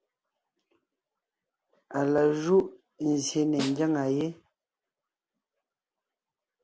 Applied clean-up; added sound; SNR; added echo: none; Snare drum; 11 dB; none.